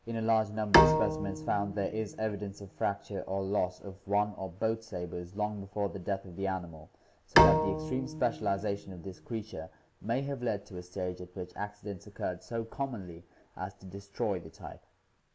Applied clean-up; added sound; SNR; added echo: none; Bowed string instrument; -3 dB; none.